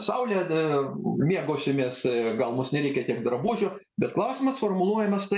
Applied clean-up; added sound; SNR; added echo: none; none; none; none.